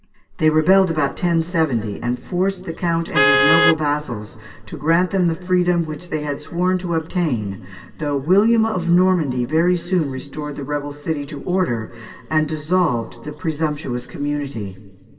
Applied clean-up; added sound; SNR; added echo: none; Vehicle horn, car horn, honking; 3 dB; reverberation time 2.2 s.